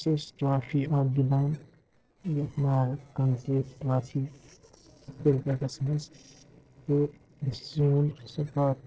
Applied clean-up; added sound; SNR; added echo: neural separator model SepFormer DNS4.